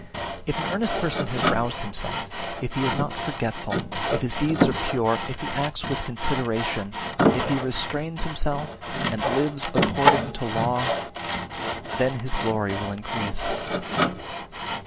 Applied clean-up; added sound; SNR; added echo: none; Sawing; -1 dB; none.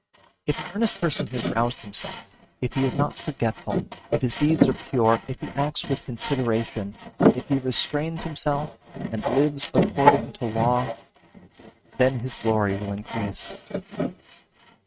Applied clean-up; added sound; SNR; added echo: neural mask model RNNoise.